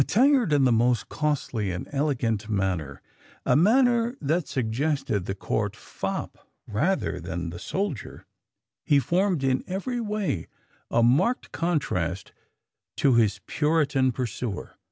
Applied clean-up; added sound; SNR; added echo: none; none; none; none.